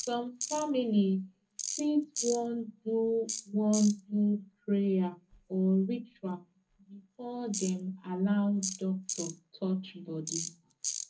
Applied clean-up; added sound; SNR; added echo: none; Tools; 11 dB; reverberation time 0.3 s.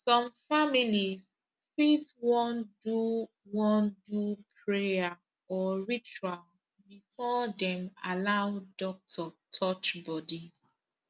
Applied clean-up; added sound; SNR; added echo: none; none; none; none.